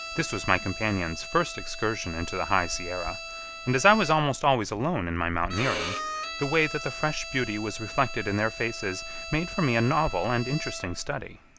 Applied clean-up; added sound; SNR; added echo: none; Bowed string instrument; 11 dB; none.